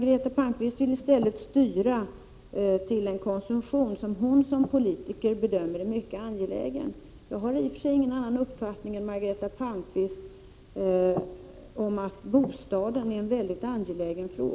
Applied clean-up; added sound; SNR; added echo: none; none; none; none.